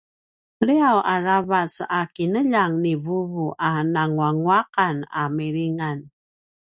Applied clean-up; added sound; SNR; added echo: none; none; none; none.